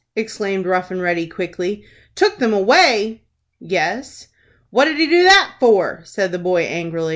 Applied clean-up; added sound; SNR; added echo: none; none; none; none.